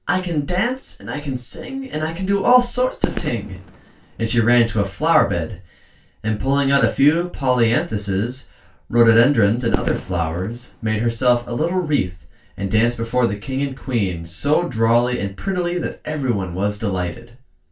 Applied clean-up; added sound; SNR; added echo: none; Fireworks; 9 dB; reverberation time 0.2 s.